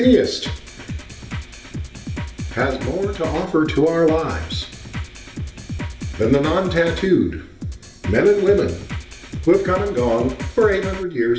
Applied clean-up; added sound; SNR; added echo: none; Drum kit; 9 dB; reverberation time 0.7 s.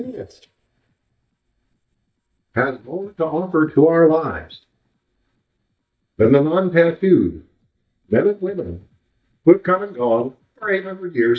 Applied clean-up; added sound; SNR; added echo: neural mask model DeepFilterNet 3.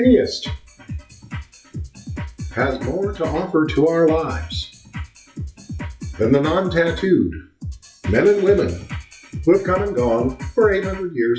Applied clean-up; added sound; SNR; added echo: classical method WPE with log-MMSE.